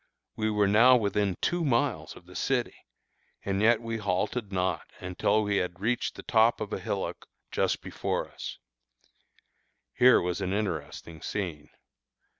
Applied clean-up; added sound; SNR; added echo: none; none; none; none.